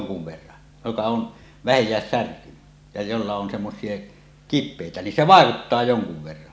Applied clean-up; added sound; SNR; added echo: none; none; none; none.